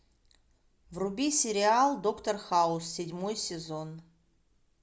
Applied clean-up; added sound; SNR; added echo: none; none; none; none.